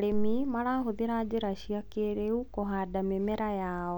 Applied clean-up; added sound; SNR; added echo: none; none; none; none.